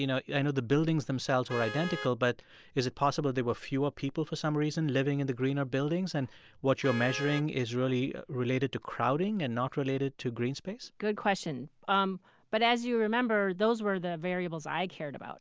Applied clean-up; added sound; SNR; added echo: none; Vehicle horn, car horn, honking; 16 dB; none.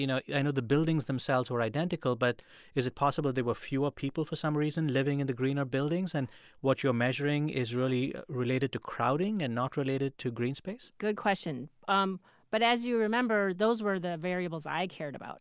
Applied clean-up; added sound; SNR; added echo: none; none; none; none.